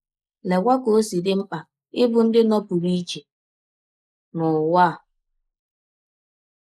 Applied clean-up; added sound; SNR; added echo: neural mask model Resemble Enhance denoiser.